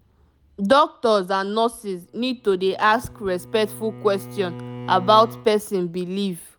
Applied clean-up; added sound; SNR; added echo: none; Bowed string instrument; 18 dB; none.